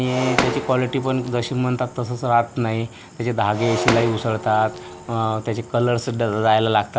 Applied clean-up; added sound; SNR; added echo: none; Shatter; 9 dB; none.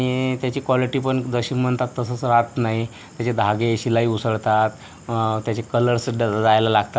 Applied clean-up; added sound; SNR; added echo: none; none; none; none.